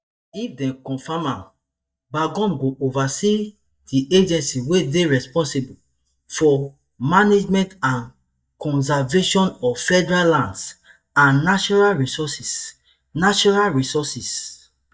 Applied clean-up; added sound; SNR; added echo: neural mask model DeepFilterNet 3.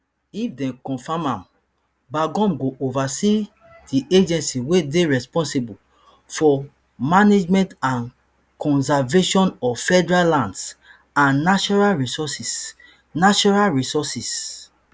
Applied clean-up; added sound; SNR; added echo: none; none; none; none.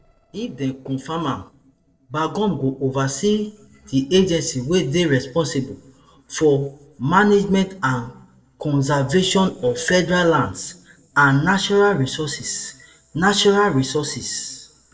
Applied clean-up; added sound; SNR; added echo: neural separator model SepFormer DNS4.